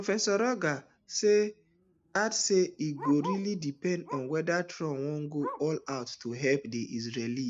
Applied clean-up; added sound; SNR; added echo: none; Bark; 16 dB; none.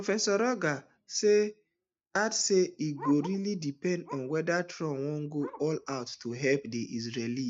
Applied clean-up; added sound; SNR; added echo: neural mask model DeepFilterNet 3.